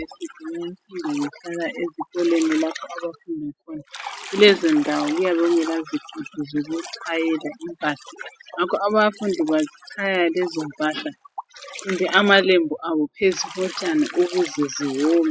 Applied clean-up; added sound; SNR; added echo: classical method spectral subtraction.